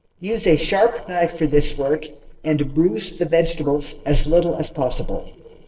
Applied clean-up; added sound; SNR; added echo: neural separator model SepFormer DNS4.